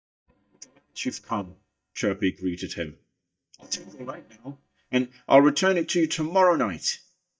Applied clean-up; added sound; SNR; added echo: neural mask model DeepFilterNet 3.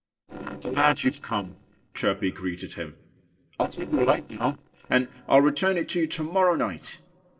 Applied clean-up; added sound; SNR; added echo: neural separator model SepFormer DNS4.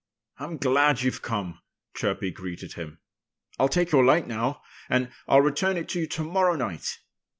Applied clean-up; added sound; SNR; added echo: none; none; none; none.